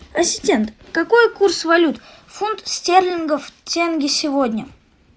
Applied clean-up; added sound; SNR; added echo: none; none; none; none.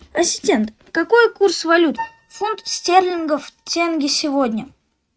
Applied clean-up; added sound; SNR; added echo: neural mask model RNNoise.